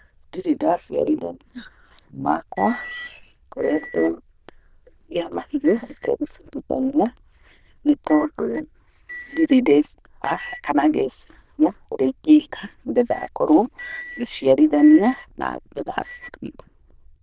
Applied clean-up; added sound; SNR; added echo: neural diffusion model UNIVERSE++.